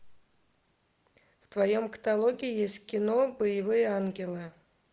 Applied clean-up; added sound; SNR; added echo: none; none; none; none.